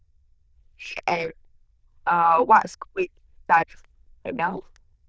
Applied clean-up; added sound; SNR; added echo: neural diffusion model UNIVERSE++.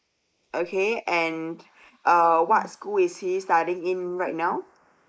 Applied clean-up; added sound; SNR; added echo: neural mask model Resemble Enhance denoiser.